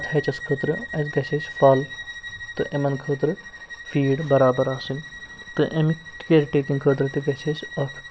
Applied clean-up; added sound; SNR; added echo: none; Bowed string instrument; 14 dB; none.